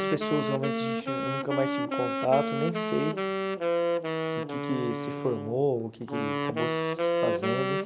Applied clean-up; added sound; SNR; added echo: none; Wind instrument, woodwind instrument; -2 dB; none.